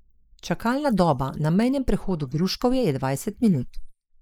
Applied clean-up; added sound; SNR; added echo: neural mask model Resemble Enhance denoiser.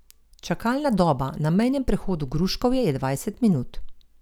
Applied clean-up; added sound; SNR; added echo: none; none; none; none.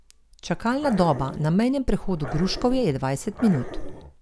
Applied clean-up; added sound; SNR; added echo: none; Growling; 15 dB; none.